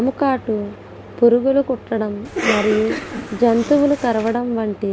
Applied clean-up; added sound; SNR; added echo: none; Cough; 8 dB; none.